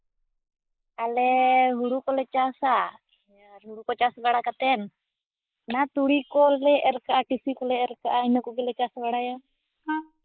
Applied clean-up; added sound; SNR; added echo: neural mask model Resemble Enhance denoiser.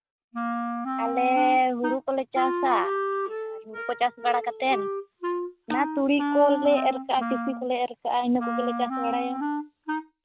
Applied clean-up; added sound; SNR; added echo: neural mask model RNNoise.